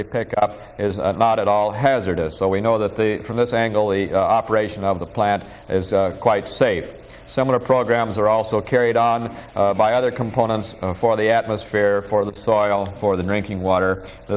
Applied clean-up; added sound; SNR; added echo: none; none; none; none.